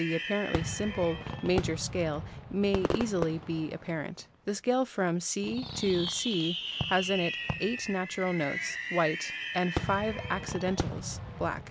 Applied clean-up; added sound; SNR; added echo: none; Fireworks; 5 dB; none.